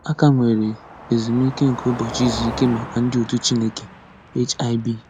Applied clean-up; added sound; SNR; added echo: none; Car passing by; 14 dB; none.